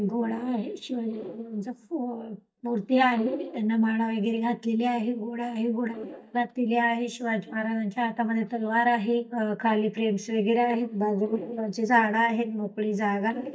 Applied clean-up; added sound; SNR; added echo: neural mask model DeepFilterNet 3.